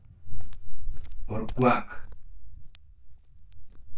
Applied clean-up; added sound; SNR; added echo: neural mask model DeepFilterNet 3.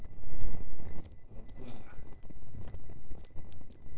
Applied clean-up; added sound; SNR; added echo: neural separator model SepFormer DNS4.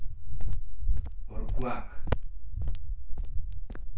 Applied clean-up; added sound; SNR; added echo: none; Cricket; -2 dB; reverberation time 0.3 s.